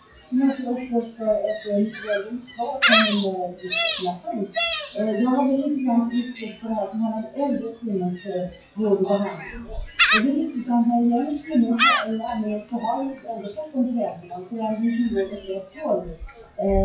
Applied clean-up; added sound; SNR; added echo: classical method WPE with log-MMSE.